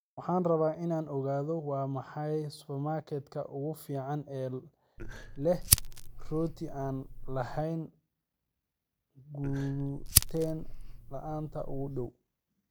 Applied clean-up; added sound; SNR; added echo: none; Fire; -1 dB; none.